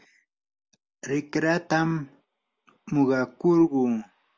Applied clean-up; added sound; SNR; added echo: none; none; none; none.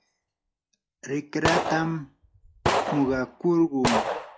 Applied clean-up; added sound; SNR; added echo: classical method log-MMSE.